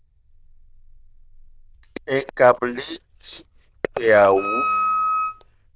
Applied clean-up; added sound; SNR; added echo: neural diffusion model UNIVERSE++.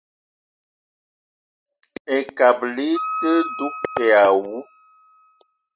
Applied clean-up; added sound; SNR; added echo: classical method spectral subtraction.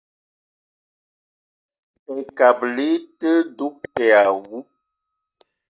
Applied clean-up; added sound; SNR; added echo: neural mask model DeepFilterNet 3.